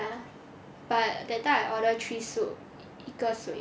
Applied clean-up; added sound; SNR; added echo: none; none; none; none.